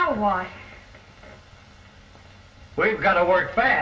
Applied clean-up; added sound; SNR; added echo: none; none; none; reverberation time 0.2 s.